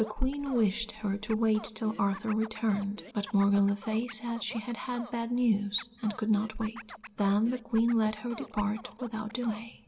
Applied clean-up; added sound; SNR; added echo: none; Scratching (performance technique); 19 dB; reverberation time 0.3 s.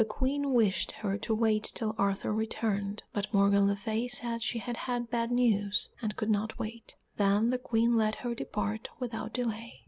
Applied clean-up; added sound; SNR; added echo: none; none; none; none.